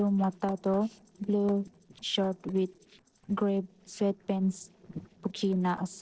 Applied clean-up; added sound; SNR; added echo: neural separator model SepFormer DNS4.